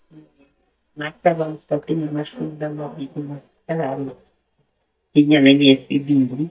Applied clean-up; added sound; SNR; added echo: neural mask model DeepFilterNet 3.